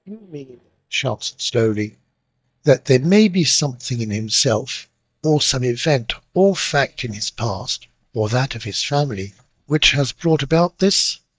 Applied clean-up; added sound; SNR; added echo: neural mask model DeepFilterNet 3.